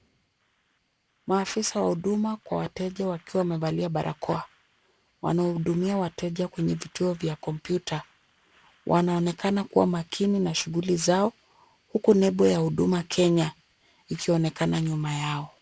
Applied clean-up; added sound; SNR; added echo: none; none; none; none.